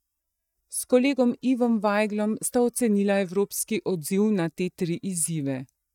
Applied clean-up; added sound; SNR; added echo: neural mask model DeepFilterNet 3.